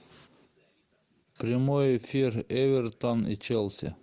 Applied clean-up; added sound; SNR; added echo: none; none; none; none.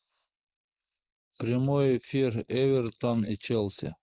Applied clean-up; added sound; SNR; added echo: neural mask model Resemble Enhance denoiser.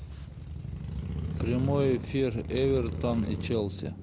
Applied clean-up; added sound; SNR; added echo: none; Motorcycle / Crow; 4 dB; none.